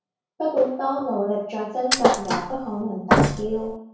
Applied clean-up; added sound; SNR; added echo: none; Thump, thud; -3 dB; reverberation time 0.6 s.